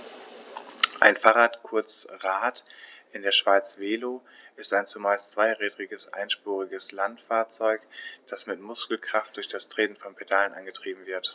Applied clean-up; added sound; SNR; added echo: none; none; none; none.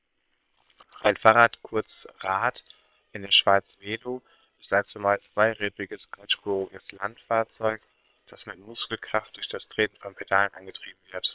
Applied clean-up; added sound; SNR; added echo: neural separator model SepFormer WHAM!.